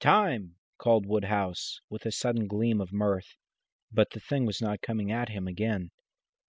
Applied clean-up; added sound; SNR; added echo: none; none; none; none.